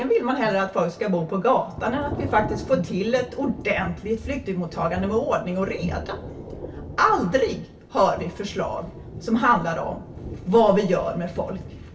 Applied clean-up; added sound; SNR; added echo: none; Thunder; 13 dB; reverberation time 0.2 s.